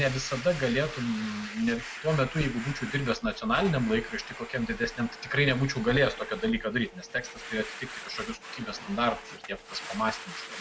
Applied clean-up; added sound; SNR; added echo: none; Domestic sounds, home sounds; 13 dB; none.